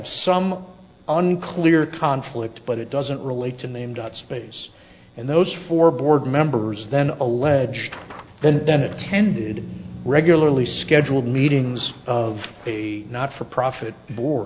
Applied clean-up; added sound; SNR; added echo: none; none; none; none.